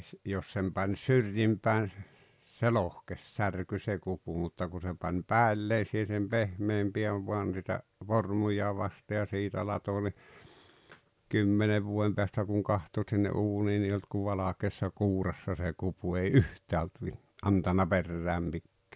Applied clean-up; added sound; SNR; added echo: none; none; none; none.